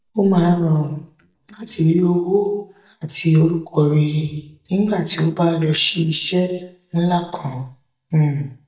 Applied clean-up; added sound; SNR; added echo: neural mask model DeepFilterNet 3.